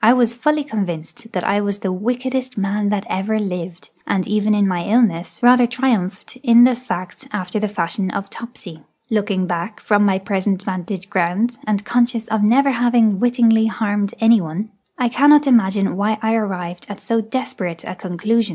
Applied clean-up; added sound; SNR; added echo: none; none; none; none.